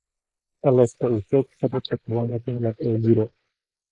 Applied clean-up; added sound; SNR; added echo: neural mask model Resemble Enhance denoiser.